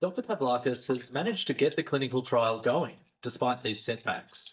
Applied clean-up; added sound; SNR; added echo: neural mask model DeepFilterNet 3.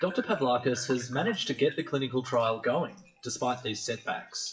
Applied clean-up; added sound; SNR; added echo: classical method WPE with log-MMSE.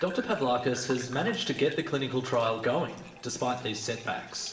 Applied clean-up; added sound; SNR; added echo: none; Bathtub (filling or washing) / Gurgling; 17 dB; reverberation time 1.4 s.